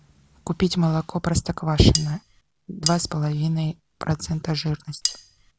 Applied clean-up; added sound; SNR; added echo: none; Cutlery, silverware; 6 dB; none.